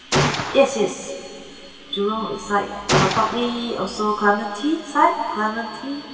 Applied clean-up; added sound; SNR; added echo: none; Gunshot, gunfire; 5 dB; reverberation time 2.2 s.